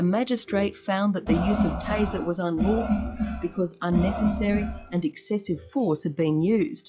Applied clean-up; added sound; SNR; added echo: classical method log-MMSE.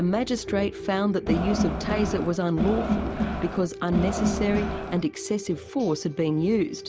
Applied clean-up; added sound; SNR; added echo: none; Crowd; 1 dB; none.